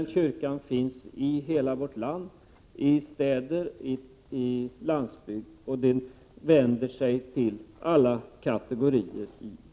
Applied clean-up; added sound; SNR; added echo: none; none; none; none.